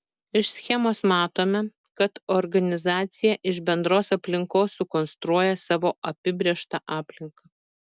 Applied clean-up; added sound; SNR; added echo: none; none; none; none.